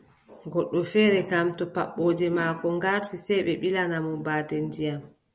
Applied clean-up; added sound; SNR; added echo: none; none; none; none.